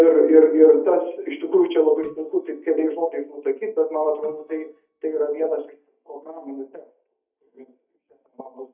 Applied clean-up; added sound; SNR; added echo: neural mask model DeepFilterNet 3.